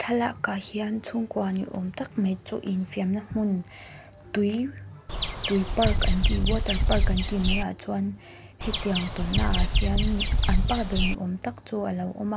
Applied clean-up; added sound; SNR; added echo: none; Bird vocalization, bird call, bird song; -5 dB; none.